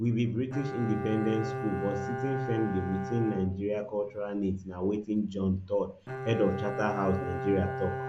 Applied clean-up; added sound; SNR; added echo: none; Bowed string instrument; 7 dB; none.